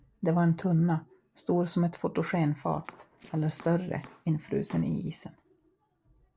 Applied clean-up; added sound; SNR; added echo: neural separator model SepFormer DNS4.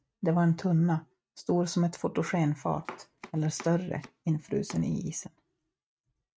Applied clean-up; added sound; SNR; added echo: neural mask model RNNoise.